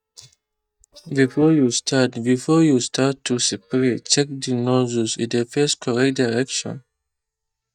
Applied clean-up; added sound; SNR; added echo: neural mask model DeepFilterNet 3.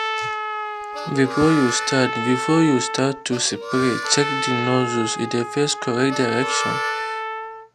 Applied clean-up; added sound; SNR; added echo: none; Harmonica + Trumpet; 5 dB; none.